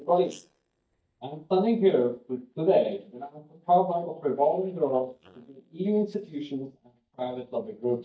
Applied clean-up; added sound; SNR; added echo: neural mask model DeepFilterNet 3.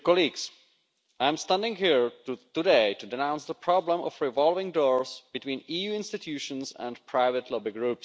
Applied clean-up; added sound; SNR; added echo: none; none; none; none.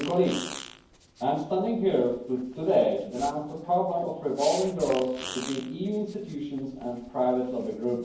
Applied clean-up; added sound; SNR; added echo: none; Fart; 16 dB; reverberation time 0.9 s.